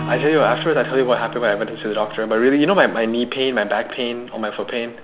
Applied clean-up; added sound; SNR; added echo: none; Acoustic guitar / Strum; 15 dB; none.